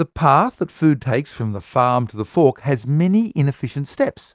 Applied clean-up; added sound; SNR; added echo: none; none; none; none.